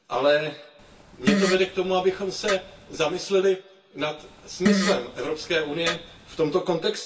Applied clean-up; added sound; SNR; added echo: none; Fart; 4 dB; reverberation time 0.2 s.